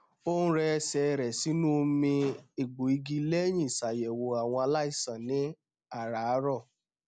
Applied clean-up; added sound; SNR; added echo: none; none; none; none.